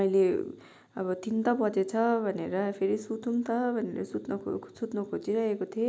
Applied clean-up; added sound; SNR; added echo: none; none; none; none.